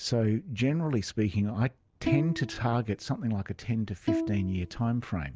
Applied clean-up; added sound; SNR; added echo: none; Bowed string instrument; 5 dB; none.